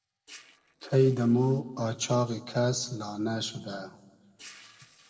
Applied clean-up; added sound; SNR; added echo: neural separator model SepFormer DNS4.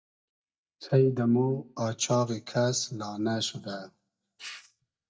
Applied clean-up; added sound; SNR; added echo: neural mask model DeepFilterNet 3.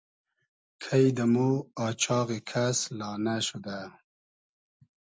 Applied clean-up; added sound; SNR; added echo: none; none; none; none.